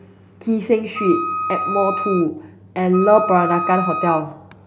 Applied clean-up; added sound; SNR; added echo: none; Wind instrument, woodwind instrument; 5 dB; none.